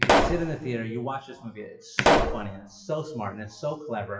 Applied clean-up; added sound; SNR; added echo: classical method WPE with log-MMSE.